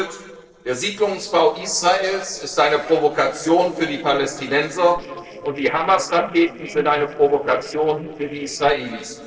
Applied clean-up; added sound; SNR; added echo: neural separator model SepFormer DNS4.